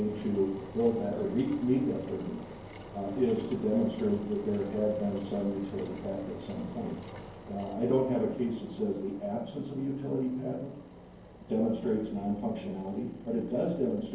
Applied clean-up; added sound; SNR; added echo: none; Engine; 15 dB; reverberation time 0.9 s.